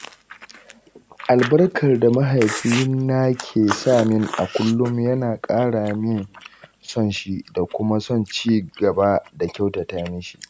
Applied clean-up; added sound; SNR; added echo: none; Chewing, mastication; 13 dB; none.